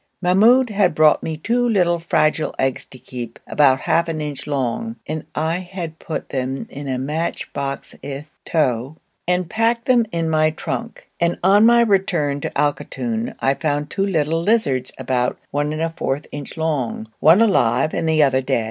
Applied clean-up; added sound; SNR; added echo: none; none; none; none.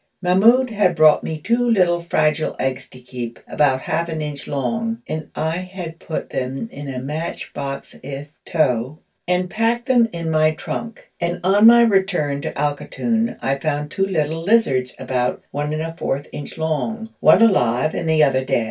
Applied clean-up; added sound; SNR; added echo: none; none; none; reverberation time 0.2 s.